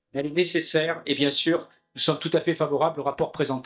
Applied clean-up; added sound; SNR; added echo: neural mask model DeepFilterNet 3.